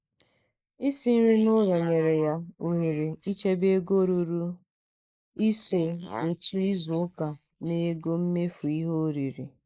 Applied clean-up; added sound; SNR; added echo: neural mask model Resemble Enhance denoiser.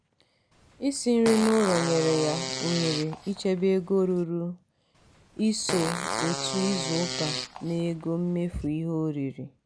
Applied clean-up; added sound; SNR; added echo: none; Fart; 7 dB; none.